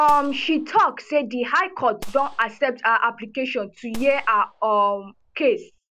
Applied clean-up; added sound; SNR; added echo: none; Gunshot, gunfire; 17 dB; none.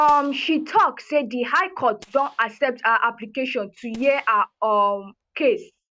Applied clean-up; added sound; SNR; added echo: neural mask model RNNoise.